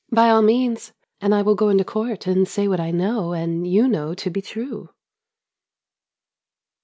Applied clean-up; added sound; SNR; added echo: none; none; none; none.